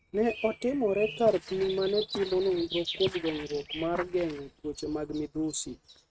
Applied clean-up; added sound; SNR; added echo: neural mask model RNNoise.